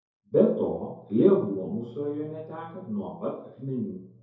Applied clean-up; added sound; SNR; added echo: none; none; none; reverberation time 2.3 s.